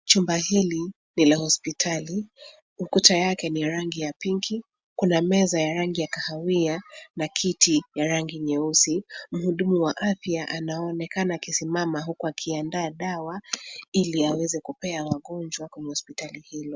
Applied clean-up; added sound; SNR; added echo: none; none; none; none.